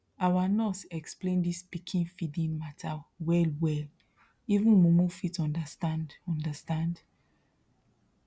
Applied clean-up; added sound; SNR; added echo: none; none; none; none.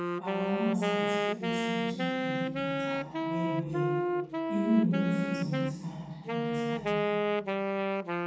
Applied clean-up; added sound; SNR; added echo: none; Wind instrument, woodwind instrument; -3 dB; reverberation time 2.1 s.